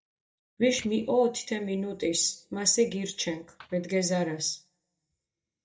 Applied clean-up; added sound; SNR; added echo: neural mask model DeepFilterNet 3.